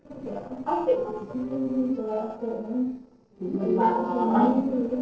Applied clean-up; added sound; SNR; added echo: neural separator model SepFormer DNS4.